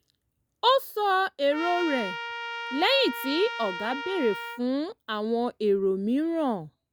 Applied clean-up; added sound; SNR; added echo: none; Trumpet; 8 dB; none.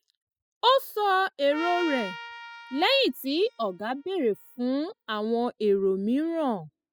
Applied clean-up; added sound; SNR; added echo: classical method spectral subtraction.